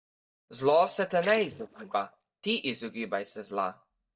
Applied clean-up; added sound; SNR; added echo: neural mask model DeepFilterNet 3.